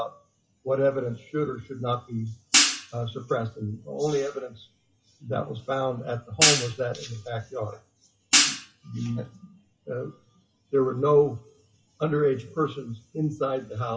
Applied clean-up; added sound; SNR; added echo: classical method WPE with log-MMSE.